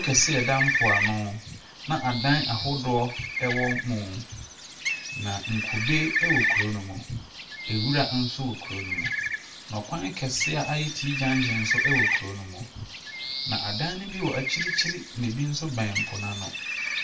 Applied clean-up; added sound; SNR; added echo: none; Bird; 1 dB; reverberation time 0.2 s.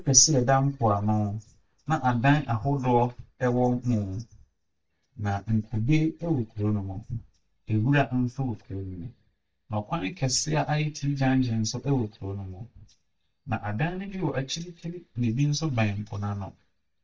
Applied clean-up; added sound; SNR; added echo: neural mask model DeepFilterNet 3.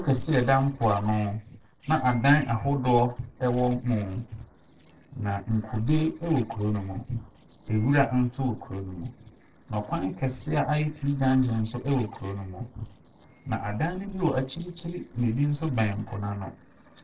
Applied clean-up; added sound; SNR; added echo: neural separator model SepFormer DNS4.